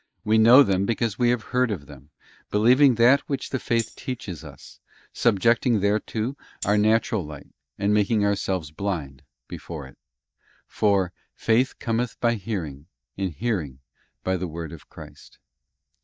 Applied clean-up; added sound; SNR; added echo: neural mask model DeepFilterNet 3.